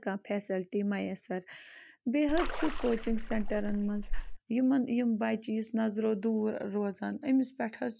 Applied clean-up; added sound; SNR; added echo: neural mask model DeepFilterNet 3.